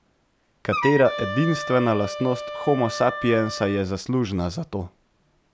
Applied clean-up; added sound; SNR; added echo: none; Wind instrument, woodwind instrument; 7 dB; none.